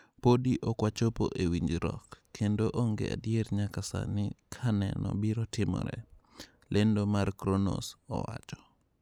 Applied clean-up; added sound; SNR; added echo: none; none; none; none.